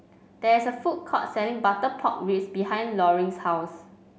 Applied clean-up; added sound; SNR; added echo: none; none; none; none.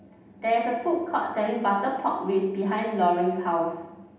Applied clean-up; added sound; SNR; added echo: none; none; none; reverberation time 0.8 s.